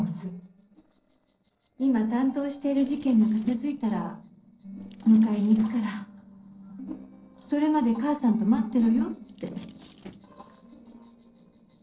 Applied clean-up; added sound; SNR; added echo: neural separator model SepFormer DNS4.